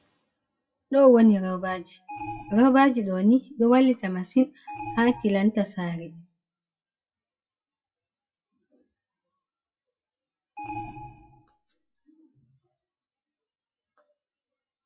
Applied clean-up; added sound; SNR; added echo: classical method WPE with log-MMSE.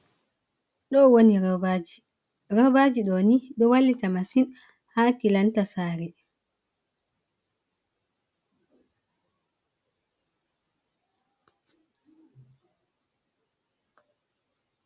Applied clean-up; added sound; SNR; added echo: none; none; none; none.